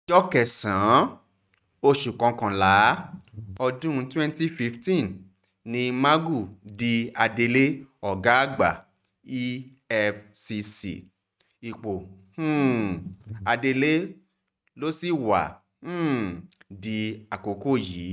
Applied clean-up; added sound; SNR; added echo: neural mask model RNNoise.